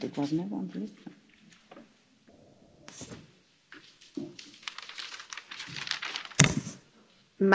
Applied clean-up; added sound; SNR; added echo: none; none; none; none.